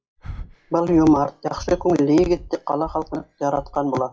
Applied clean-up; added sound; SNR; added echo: classical method WPE with log-MMSE.